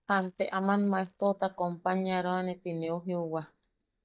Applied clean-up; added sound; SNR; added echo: neural mask model DeepFilterNet 3.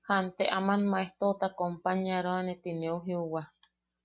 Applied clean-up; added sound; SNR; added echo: none; none; none; none.